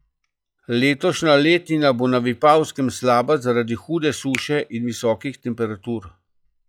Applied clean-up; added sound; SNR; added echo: classical method log-MMSE.